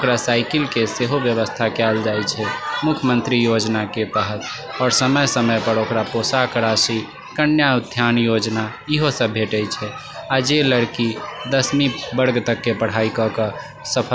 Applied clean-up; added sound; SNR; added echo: none; none; none; none.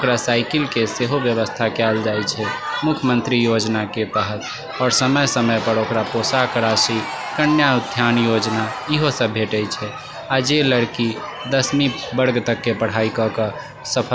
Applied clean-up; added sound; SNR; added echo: none; Crowd / Cheering; 14 dB; none.